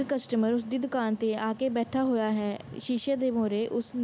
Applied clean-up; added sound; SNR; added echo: none; none; none; none.